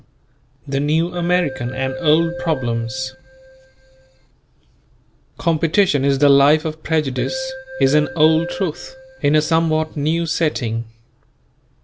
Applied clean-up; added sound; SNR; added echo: none; Keyboard (musical); 12 dB; none.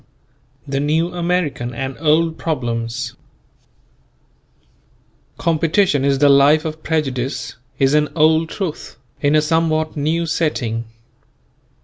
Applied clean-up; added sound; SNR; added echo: none; none; none; none.